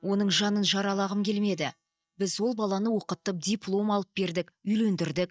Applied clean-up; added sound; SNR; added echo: neural mask model DeepFilterNet 3.